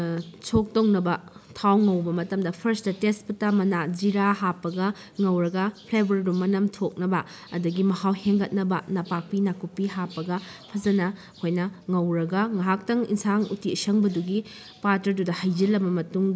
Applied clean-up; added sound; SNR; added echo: none; none; none; none.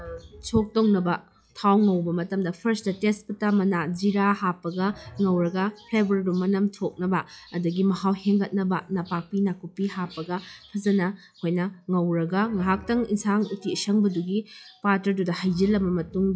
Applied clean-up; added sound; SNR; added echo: classical method log-MMSE.